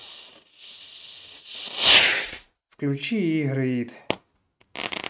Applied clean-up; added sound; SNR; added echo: neural mask model RNNoise.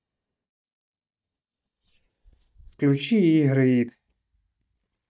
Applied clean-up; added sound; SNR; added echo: neural mask model DeepFilterNet 3.